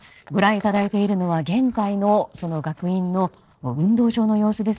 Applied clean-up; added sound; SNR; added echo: neural separator model SepFormer DNS4.